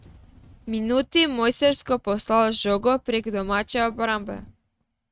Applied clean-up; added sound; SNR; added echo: neural mask model RNNoise.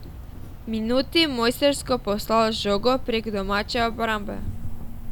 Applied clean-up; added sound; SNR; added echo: none; Cricket; 9 dB; none.